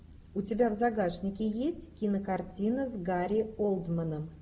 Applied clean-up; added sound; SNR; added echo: none; none; none; none.